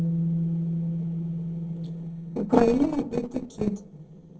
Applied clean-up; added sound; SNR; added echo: neural separator model SepFormer DNS4.